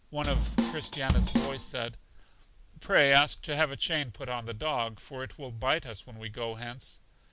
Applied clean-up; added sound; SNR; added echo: none; Drum kit; -2 dB; none.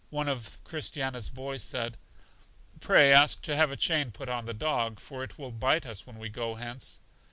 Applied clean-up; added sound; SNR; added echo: none; none; none; none.